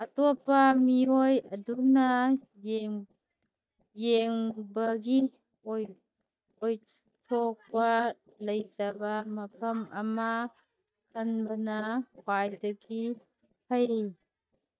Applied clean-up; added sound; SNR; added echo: neural mask model DeepFilterNet 3.